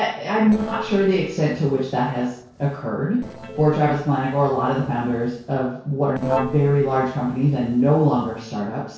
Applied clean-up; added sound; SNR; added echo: neural separator model SepFormer DNS4.